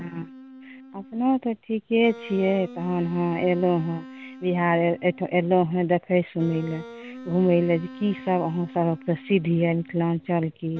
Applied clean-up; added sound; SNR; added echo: none; Wind instrument, woodwind instrument; 18 dB; none.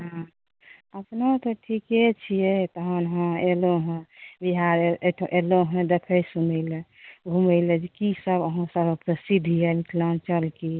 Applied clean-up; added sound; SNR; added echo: none; none; none; none.